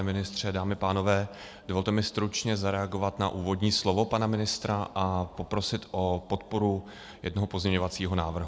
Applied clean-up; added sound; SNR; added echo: none; none; none; none.